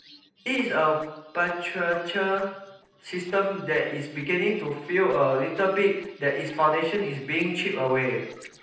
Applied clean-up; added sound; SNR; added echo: neural separator model SepFormer DNS4.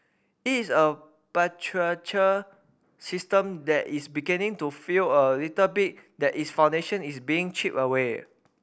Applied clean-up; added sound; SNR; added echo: none; none; none; none.